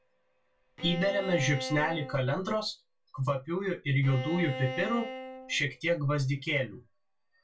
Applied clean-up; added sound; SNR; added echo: none; Bowed string instrument; 9 dB; reverberation time 0.2 s.